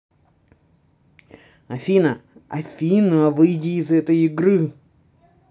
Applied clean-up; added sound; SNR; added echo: none; none; none; none.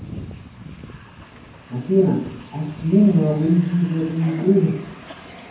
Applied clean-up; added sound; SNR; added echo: none; Train; 18 dB; reverberation time 0.9 s.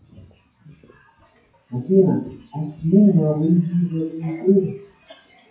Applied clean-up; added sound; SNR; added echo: classical method WPE with log-MMSE.